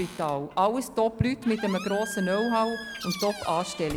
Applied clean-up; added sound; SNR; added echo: none; Squeak + Bird; 12 dB; none.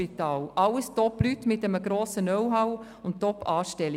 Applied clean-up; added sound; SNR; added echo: none; none; none; none.